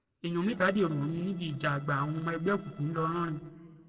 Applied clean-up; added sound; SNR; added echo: neural separator model SepFormer DNS4.